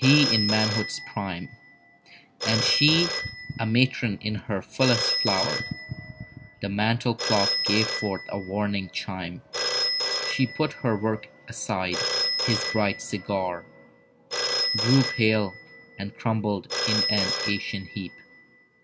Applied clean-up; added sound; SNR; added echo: none; Telephone; 3 dB; none.